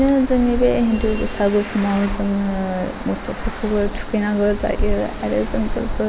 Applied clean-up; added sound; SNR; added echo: none; Traffic noise, roadway noise; 19 dB; none.